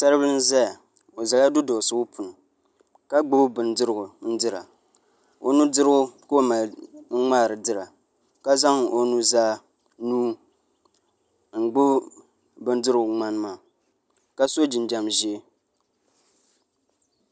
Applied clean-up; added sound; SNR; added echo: none; none; none; none.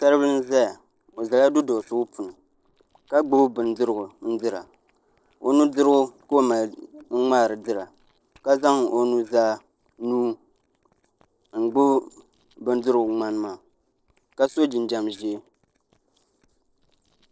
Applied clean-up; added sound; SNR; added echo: neural separator model SepFormer DNS4.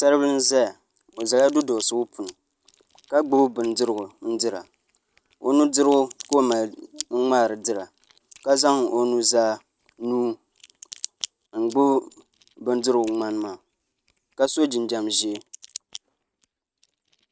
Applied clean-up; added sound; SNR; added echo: neural mask model RNNoise.